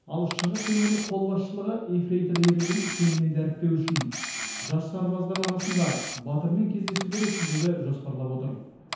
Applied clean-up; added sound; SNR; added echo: none; Camera; 10 dB; reverberation time 0.9 s.